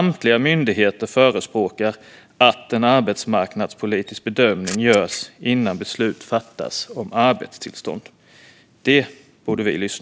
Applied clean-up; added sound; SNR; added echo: none; Camera; 16 dB; none.